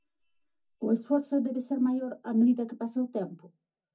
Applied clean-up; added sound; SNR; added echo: neural mask model DeepFilterNet 3.